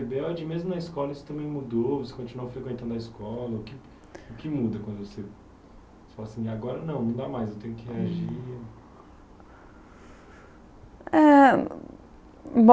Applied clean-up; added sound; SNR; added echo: none; none; none; none.